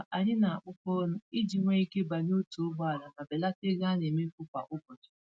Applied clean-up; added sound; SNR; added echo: none; none; none; none.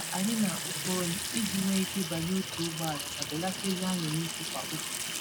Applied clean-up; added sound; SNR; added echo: none; Sink (filling or washing) / Water tap, faucet; 2 dB; none.